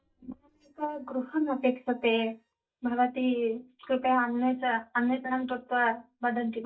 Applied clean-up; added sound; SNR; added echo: neural mask model DeepFilterNet 3.